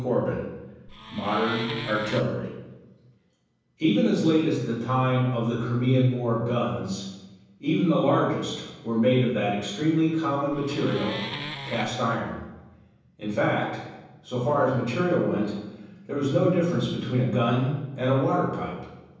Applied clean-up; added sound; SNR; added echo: none; Wood; 10 dB; reverberation time 1.1 s.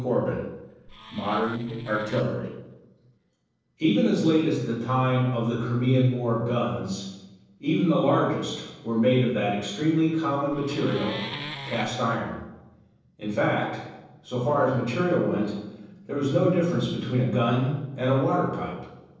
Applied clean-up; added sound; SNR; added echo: neural separator model SepFormer DNS4.